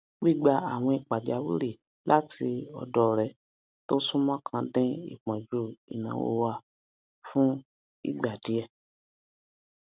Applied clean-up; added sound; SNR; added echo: none; none; none; none.